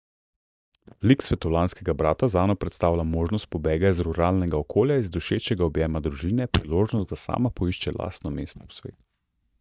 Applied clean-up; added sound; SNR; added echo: neural mask model DeepFilterNet 3.